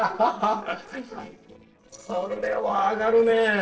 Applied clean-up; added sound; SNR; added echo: neural separator model SepFormer DNS4.